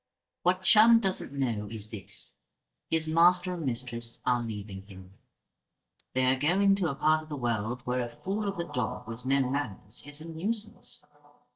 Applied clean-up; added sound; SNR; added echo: neural mask model DeepFilterNet 3.